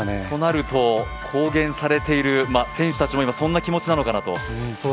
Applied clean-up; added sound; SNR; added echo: none; Wind instrument, woodwind instrument; 16 dB; none.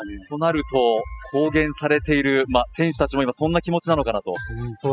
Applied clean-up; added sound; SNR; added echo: classical method spectral subtraction.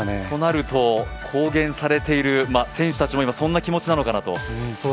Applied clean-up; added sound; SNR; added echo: none; none; none; none.